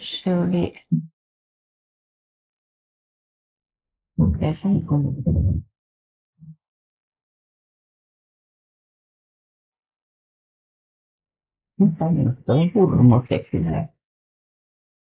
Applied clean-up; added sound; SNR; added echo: neural mask model Resemble Enhance denoiser.